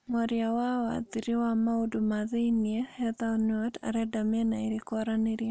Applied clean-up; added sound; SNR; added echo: none; none; none; none.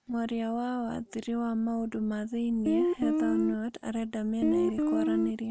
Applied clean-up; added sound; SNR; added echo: none; Guitar; -3 dB; none.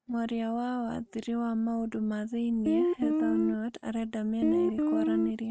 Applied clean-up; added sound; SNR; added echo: neural mask model RNNoise.